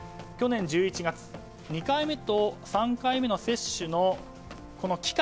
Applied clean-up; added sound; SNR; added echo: none; Run; 19 dB; none.